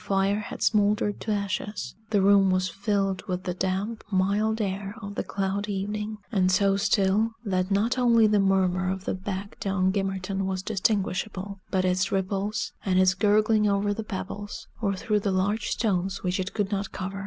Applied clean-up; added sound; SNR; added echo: none; none; none; none.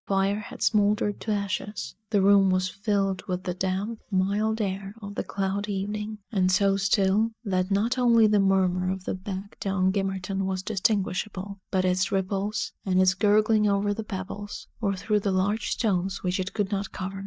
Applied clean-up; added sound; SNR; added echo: neural mask model DeepFilterNet 3.